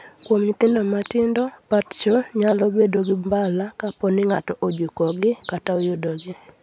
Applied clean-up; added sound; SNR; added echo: none; none; none; none.